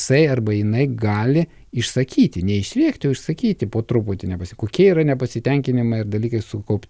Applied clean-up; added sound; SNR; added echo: none; none; none; none.